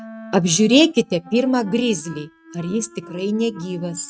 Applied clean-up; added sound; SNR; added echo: neural mask model RNNoise.